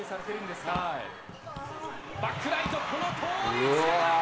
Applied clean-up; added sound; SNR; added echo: none; Raindrop / Drip; 18 dB; reverberation time 1.8 s.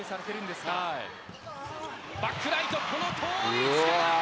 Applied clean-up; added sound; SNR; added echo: none; none; none; none.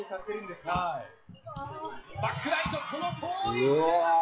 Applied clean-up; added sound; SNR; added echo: classical method WPE with log-MMSE.